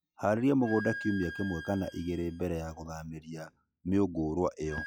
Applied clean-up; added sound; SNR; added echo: classical method log-MMSE.